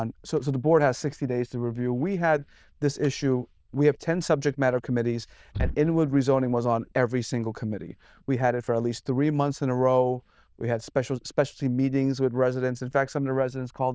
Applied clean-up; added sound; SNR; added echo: neural diffusion model UNIVERSE++.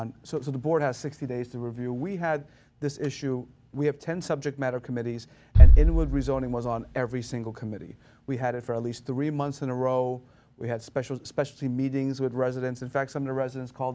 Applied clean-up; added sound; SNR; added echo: none; Bass drum; -3 dB; none.